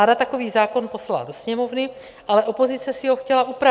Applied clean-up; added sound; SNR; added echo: none; none; none; none.